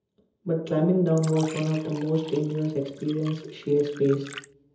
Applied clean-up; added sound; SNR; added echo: none; Fill (with liquid); 18 dB; reverberation time 0.7 s.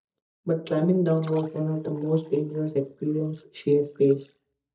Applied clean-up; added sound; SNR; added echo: neural mask model DeepFilterNet 3.